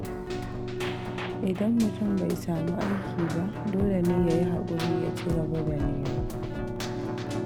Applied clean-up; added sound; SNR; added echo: none; Keyboard (musical); 2 dB; none.